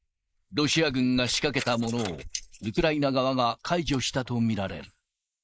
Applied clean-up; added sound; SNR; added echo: neural mask model Resemble Enhance denoiser.